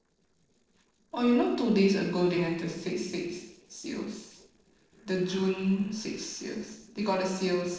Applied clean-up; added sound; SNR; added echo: neural separator model SepFormer DNS4.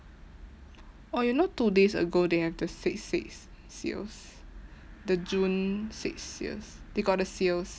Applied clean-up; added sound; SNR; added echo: none; none; none; none.